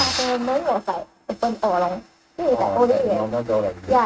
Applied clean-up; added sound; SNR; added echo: neural mask model RNNoise.